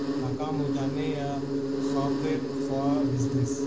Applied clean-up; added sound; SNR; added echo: none; Insect; -5 dB; reverberation time 0.6 s.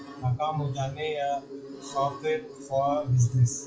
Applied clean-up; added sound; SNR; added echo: classical method WPE with log-MMSE.